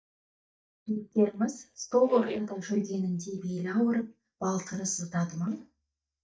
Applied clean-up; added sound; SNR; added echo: neural mask model DeepFilterNet 3.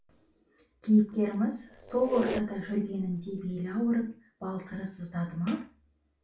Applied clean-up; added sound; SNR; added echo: none; Squeak; 10 dB; reverberation time 0.3 s.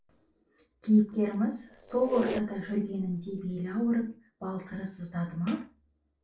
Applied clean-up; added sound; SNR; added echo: neural separator model SepFormer DNS4.